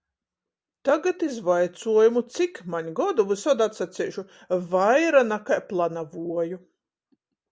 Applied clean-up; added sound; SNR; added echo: none; none; none; none.